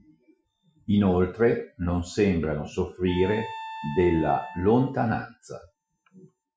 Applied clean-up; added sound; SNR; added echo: classical method Wiener filter.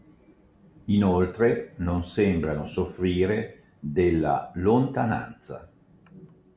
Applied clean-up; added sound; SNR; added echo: none; none; none; none.